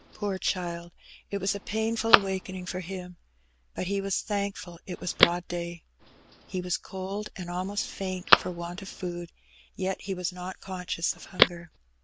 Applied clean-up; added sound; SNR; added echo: none; Telephone; 0 dB; none.